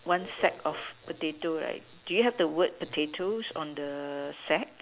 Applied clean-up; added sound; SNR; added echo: none; none; none; none.